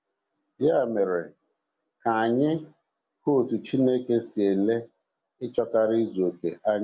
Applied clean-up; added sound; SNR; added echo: none; none; none; none.